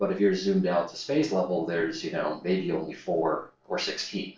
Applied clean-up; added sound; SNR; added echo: neural separator model SepFormer DNS4.